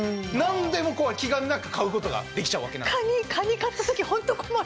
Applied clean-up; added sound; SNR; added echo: none; none; none; none.